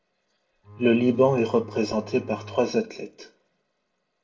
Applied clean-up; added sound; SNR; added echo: none; Bowed string instrument; 17 dB; reverberation time 0.2 s.